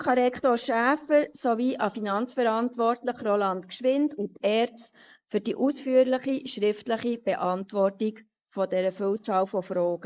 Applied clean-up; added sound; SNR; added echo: neural mask model Resemble Enhance denoiser.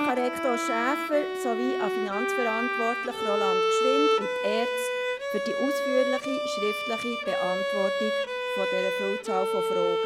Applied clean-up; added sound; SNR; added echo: none; Bowed string instrument; -3 dB; none.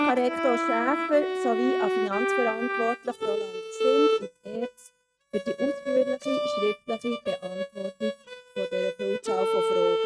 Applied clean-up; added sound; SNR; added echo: neural mask model RNNoise.